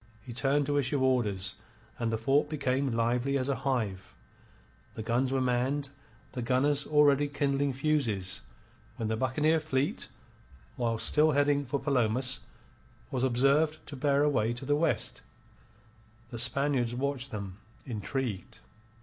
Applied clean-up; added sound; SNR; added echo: none; none; none; none.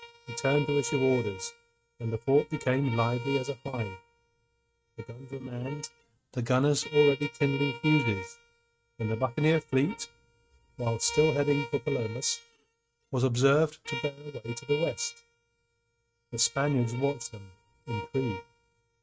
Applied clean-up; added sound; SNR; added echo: neural mask model RNNoise.